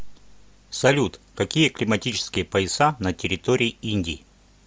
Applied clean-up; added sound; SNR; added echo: none; none; none; none.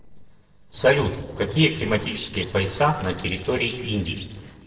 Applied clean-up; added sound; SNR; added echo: neural separator model SepFormer DNS4.